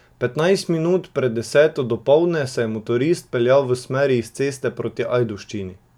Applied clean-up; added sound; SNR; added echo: none; none; none; none.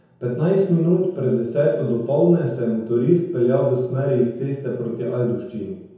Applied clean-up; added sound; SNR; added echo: none; none; none; reverberation time 0.9 s.